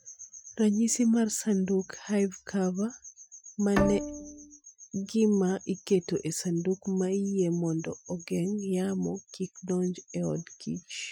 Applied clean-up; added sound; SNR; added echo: classical method Wiener filter.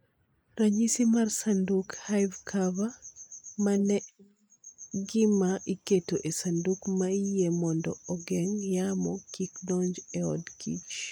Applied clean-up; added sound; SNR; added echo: neural mask model Resemble Enhance denoiser.